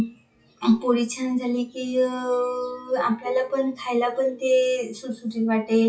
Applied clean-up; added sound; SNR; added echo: classical method WPE with log-MMSE.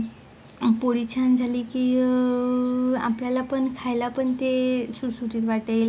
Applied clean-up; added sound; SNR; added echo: none; none; none; none.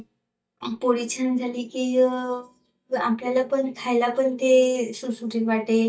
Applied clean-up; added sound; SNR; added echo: neural mask model DeepFilterNet 3.